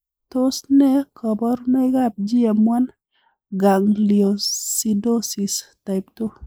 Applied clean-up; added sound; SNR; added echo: neural mask model Resemble Enhance denoiser.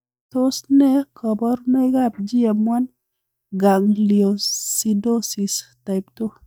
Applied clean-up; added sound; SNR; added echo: neural mask model DeepFilterNet 3.